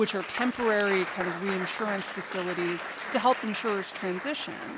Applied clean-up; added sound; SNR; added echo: none; Applause; 7 dB; none.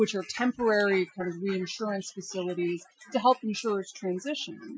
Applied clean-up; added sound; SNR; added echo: classical method Wiener filter.